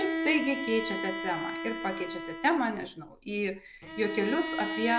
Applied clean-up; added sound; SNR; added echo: none; Bowed string instrument; 5 dB; none.